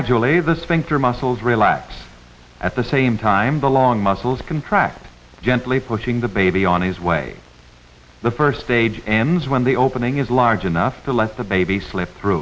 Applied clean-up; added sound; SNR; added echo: none; none; none; none.